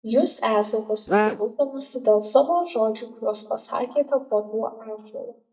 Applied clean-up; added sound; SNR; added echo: neural mask model DeepFilterNet 3.